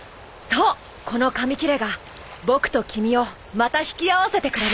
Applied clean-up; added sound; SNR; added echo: none; none; none; none.